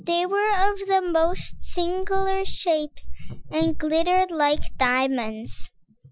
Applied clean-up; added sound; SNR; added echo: classical method Wiener filter.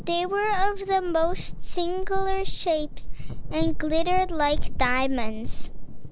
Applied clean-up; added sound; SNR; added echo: none; Thunder / Wind / Bird vocalization, bird call, bird song; -2 dB; none.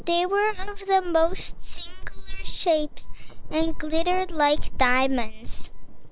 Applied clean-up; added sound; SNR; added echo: neural separator model SepFormer WHAM!.